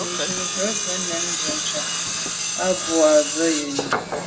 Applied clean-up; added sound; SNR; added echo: none; Tools; 1 dB; reverberation time 1.9 s.